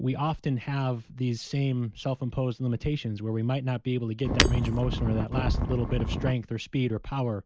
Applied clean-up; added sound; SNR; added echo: none; Wind + Shatter; -2 dB; none.